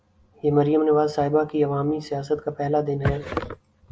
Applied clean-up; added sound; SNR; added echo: none; none; none; none.